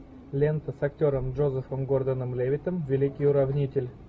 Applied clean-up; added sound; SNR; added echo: none; none; none; none.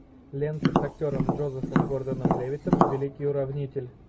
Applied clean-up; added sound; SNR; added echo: none; Tap; -5 dB; none.